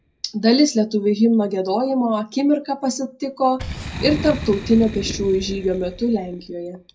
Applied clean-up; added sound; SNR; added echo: none; Boom; 14 dB; reverberation time 0.3 s.